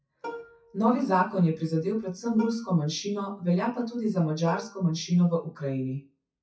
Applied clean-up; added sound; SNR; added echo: classical method WPE with log-MMSE.